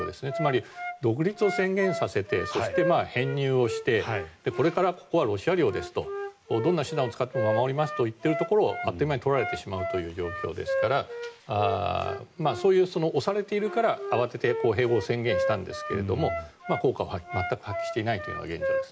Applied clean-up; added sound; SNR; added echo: none; Wind instrument, woodwind instrument; 7 dB; none.